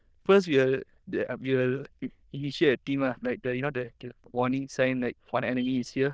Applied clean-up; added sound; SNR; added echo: neural diffusion model UNIVERSE++.